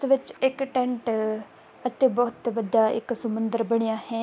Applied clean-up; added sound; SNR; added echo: none; none; none; none.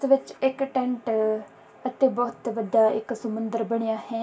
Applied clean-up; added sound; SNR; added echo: none; none; none; reverberation time 0.2 s.